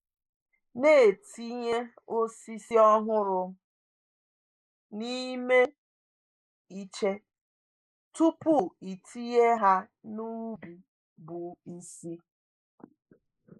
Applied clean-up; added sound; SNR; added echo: neural mask model Resemble Enhance denoiser.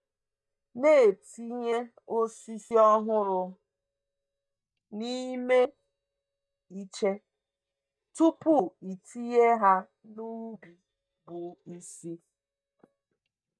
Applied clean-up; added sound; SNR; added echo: neural mask model DeepFilterNet 3.